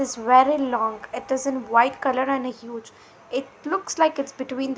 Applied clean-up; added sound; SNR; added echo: none; none; none; none.